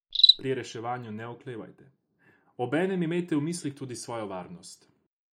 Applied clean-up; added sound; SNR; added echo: neural mask model Resemble Enhance denoiser.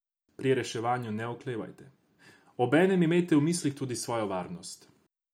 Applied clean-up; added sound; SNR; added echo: none; none; none; none.